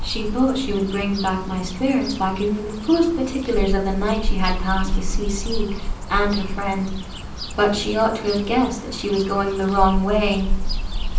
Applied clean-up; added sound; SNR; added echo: none; Cricket / Bird; 2 dB; reverberation time 0.6 s.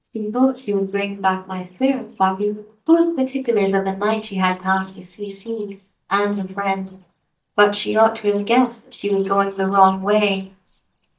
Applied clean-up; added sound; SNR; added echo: neural mask model DeepFilterNet 3.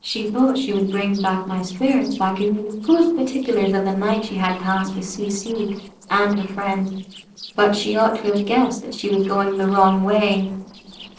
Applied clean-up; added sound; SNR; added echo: neural separator model SepFormer DNS4.